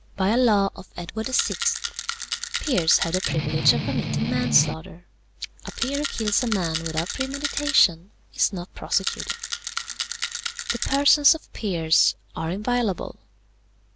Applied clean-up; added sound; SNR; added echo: none; Strum + Rattle; 3 dB; none.